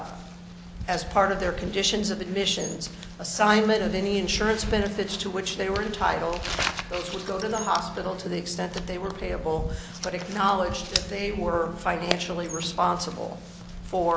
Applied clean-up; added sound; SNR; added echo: none; Bird; 13 dB; none.